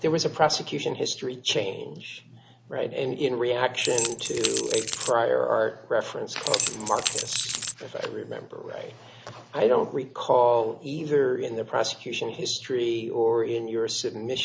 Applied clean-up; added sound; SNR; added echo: none; Rattle / Keys jangling; 3 dB; none.